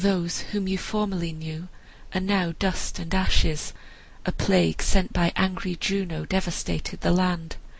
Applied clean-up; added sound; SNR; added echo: none; none; none; none.